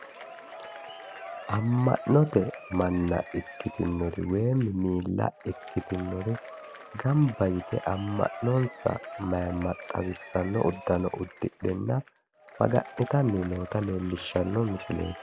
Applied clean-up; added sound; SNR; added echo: none; Applause / Crowd / Cheering; 15 dB; none.